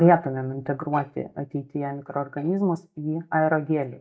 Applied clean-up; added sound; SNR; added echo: neural mask model DeepFilterNet 3.